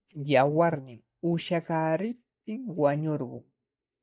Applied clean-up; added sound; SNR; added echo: neural mask model DeepFilterNet 3.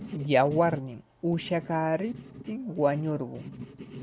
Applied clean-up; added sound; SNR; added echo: none; Writing; 15 dB; none.